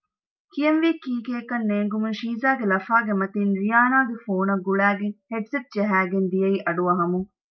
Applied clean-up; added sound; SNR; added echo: none; none; none; none.